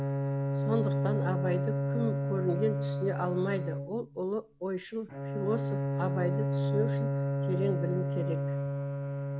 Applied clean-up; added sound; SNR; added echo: none; Bowed string instrument; -3 dB; none.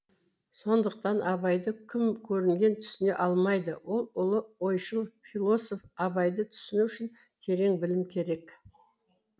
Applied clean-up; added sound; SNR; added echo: none; none; none; none.